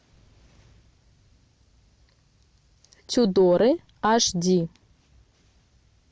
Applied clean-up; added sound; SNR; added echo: none; none; none; none.